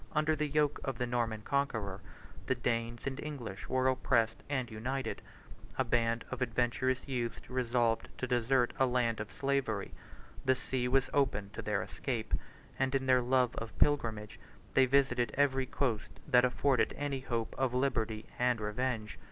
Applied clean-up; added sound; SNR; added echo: none; none; none; none.